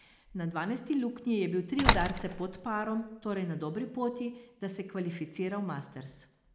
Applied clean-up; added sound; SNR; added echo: none; Slam; -2 dB; none.